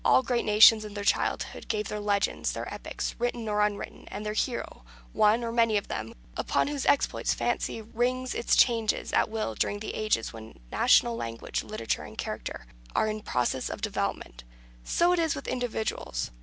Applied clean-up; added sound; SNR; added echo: none; none; none; none.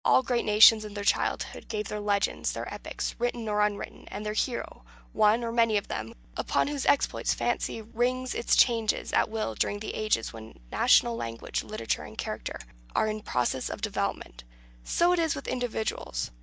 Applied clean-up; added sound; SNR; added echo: neural mask model DeepFilterNet 3.